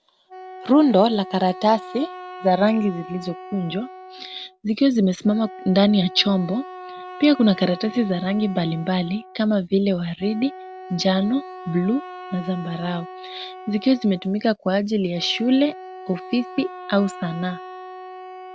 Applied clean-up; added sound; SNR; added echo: none; Wind instrument, woodwind instrument; 16 dB; none.